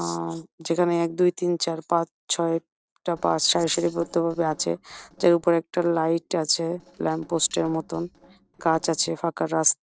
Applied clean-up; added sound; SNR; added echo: neural separator model SepFormer DNS4.